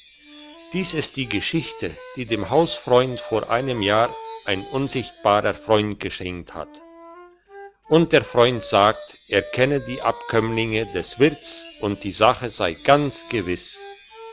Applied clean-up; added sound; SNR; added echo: none; Wind instrument, woodwind instrument + Wind chime; 14 dB; none.